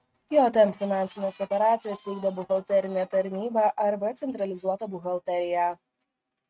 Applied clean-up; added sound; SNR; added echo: neural mask model RNNoise.